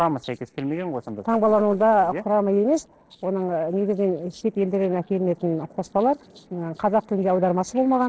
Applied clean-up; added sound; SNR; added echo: neural separator model SepFormer DNS4.